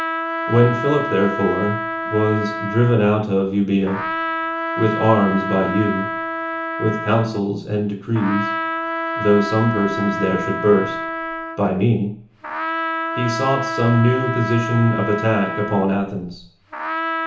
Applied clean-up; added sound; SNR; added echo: none; Trumpet; 5 dB; reverberation time 0.8 s.